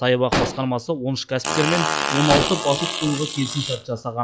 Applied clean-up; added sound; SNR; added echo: classical method log-MMSE.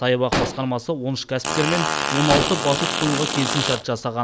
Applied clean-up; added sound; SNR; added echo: none; Explosion + Fart; 1 dB; none.